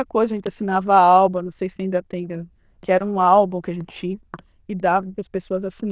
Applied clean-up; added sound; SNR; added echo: neural diffusion model UNIVERSE++.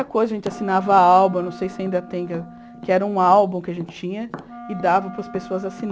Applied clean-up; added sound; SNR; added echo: none; Tap + Wind instrument, woodwind instrument; 17 dB; none.